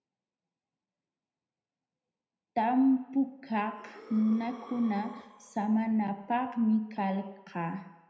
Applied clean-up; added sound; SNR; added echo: none; Breathing; 19 dB; reverberation time 0.8 s.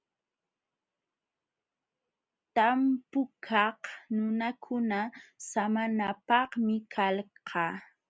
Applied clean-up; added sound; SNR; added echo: none; none; none; none.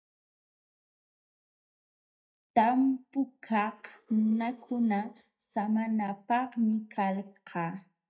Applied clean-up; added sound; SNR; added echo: neural mask model DeepFilterNet 3.